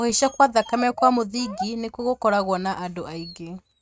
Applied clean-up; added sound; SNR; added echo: neural mask model RNNoise.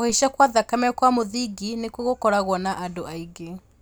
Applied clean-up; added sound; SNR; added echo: none; none; none; none.